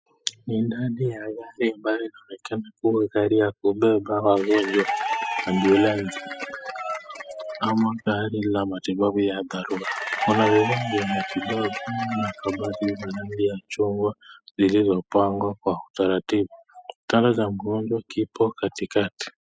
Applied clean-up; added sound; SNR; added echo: classical method spectral subtraction.